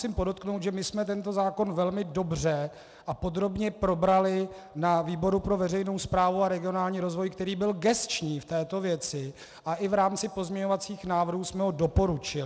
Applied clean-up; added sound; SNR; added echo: none; none; none; none.